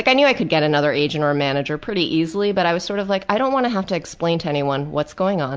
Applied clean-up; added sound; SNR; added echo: none; none; none; none.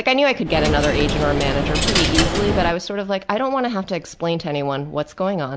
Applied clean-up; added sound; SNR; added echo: none; Coin (dropping); -1 dB; none.